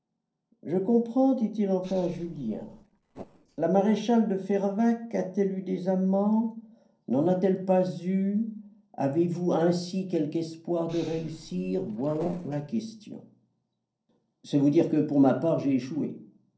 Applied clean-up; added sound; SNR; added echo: neural separator model SepFormer DNS4.